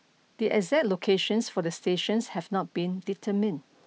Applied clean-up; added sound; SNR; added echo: none; none; none; none.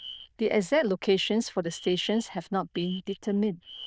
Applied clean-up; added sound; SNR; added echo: neural diffusion model UNIVERSE++.